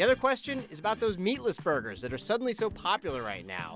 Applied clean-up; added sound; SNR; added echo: none; none; none; none.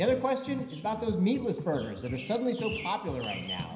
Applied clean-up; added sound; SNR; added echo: none; Bird vocalization, bird call, bird song; 15 dB; reverberation time 0.9 s.